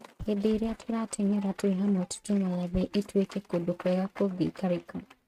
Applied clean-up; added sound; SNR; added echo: neural mask model RNNoise.